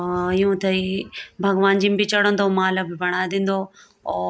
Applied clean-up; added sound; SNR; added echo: none; none; none; none.